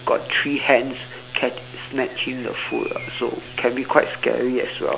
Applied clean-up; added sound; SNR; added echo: none; Bird; 19 dB; none.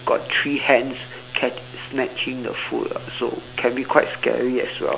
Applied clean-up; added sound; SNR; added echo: none; none; none; none.